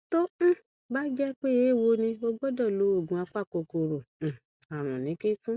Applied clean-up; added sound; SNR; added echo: none; none; none; none.